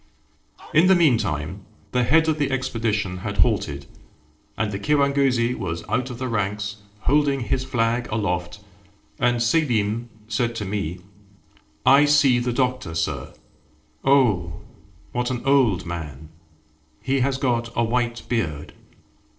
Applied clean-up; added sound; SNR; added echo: neural separator model SepFormer DNS4.